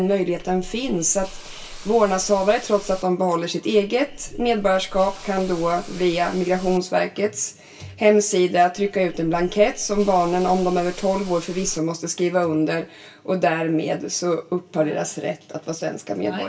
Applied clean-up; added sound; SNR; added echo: none; Hiss / Insect; 14 dB; reverberation time 0.2 s.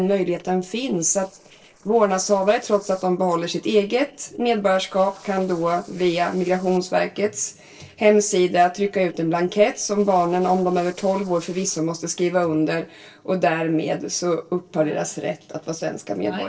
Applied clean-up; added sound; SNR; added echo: neural separator model SepFormer DNS4.